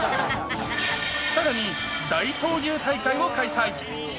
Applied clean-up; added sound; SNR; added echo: none; Screech; 6 dB; none.